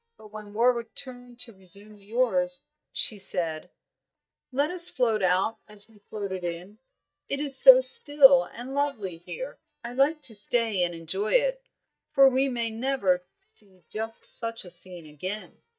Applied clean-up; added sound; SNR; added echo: neural mask model DeepFilterNet 3.